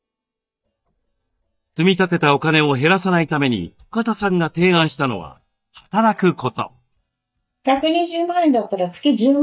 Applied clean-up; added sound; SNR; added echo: neural mask model DeepFilterNet 3.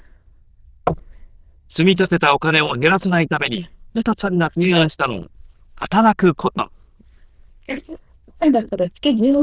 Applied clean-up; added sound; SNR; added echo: neural diffusion model UNIVERSE++.